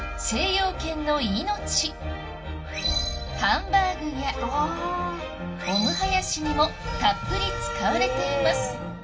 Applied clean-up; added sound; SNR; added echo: none; none; none; reverberation time 0.2 s.